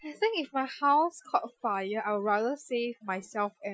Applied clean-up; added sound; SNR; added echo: classical method Wiener filter.